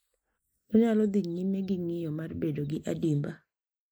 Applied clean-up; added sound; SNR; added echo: neural mask model Resemble Enhance denoiser.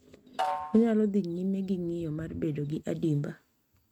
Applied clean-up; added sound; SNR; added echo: neural mask model RNNoise.